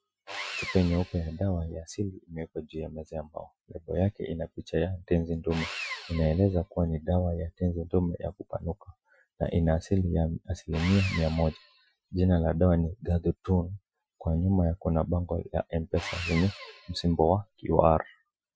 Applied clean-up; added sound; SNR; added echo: classical method Wiener filter.